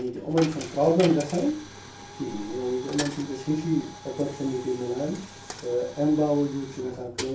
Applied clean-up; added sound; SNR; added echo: none; Coin (dropping); 13 dB; reverberation time 0.2 s.